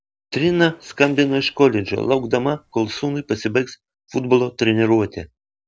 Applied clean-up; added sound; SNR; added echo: neural separator model SepFormer DNS4.